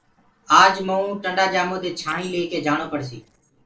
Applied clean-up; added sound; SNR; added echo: neural separator model SepFormer DNS4.